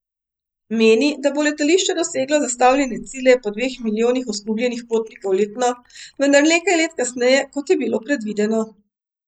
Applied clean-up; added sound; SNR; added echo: neural mask model Resemble Enhance denoiser.